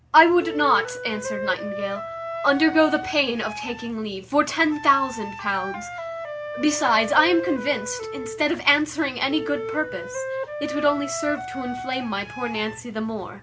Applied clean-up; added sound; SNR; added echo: none; Wind instrument, woodwind instrument; 9 dB; none.